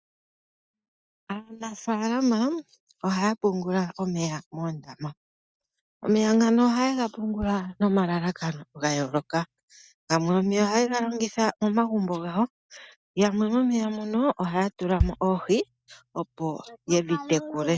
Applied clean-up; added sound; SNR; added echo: neural mask model DeepFilterNet 3.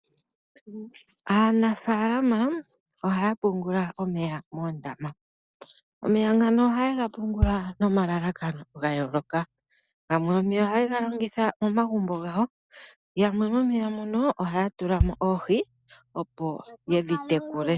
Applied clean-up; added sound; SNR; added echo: neural separator model SepFormer DNS4.